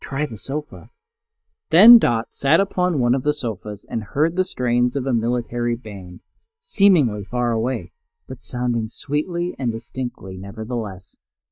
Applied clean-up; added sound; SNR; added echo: neural mask model DeepFilterNet 3.